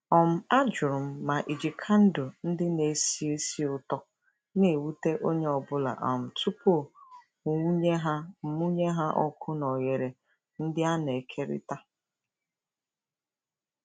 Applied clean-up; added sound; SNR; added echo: none; none; none; none.